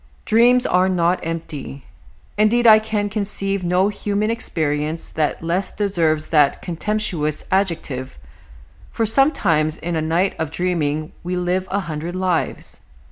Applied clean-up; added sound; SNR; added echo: none; none; none; none.